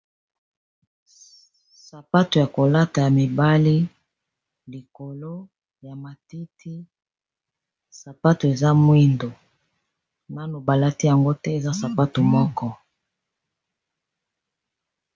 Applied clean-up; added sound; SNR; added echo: none; none; none; none.